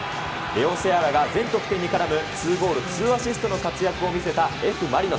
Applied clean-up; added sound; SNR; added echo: none; none; none; none.